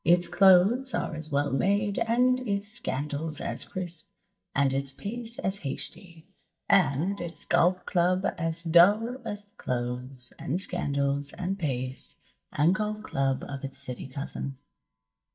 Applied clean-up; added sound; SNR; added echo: neural mask model DeepFilterNet 3.